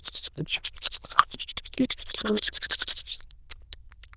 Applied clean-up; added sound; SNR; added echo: neural diffusion model UNIVERSE++.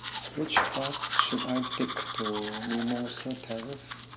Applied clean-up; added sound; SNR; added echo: none; Domestic sounds, home sounds; 0 dB; none.